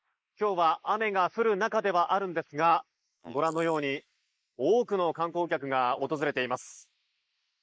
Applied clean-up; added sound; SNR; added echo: neural mask model Resemble Enhance denoiser.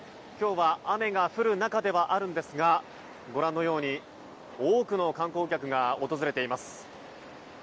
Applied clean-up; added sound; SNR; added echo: none; none; none; none.